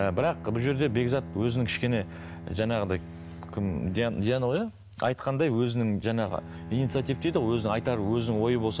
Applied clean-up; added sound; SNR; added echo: none; Bowed string instrument; 14 dB; none.